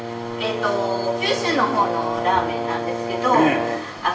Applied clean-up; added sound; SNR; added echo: none; Brass instrument; 4 dB; reverberation time 2.2 s.